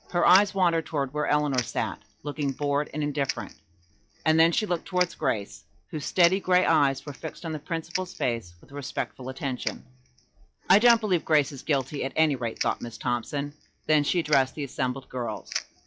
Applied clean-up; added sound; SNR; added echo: classical method log-MMSE.